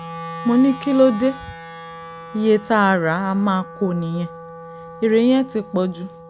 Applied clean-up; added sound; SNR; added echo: none; Wind instrument, woodwind instrument; 15 dB; none.